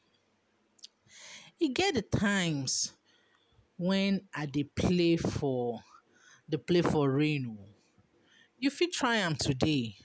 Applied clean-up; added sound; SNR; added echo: none; none; none; none.